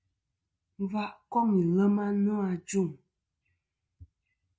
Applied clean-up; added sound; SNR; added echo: none; none; none; none.